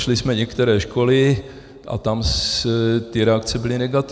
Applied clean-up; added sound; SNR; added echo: none; none; none; none.